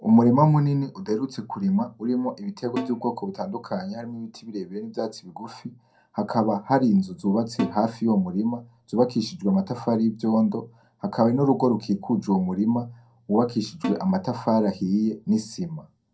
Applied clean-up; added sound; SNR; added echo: none; Snare drum; 12 dB; reverberation time 0.2 s.